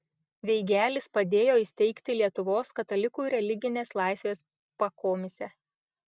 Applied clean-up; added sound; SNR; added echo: none; none; none; none.